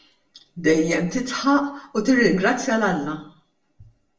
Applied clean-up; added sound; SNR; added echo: none; none; none; reverberation time 0.2 s.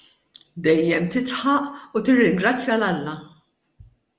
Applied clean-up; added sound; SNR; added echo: none; none; none; none.